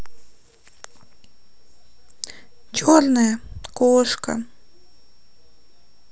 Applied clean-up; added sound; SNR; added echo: none; none; none; none.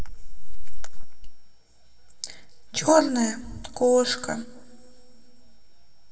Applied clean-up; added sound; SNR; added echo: none; none; none; reverberation time 1.8 s.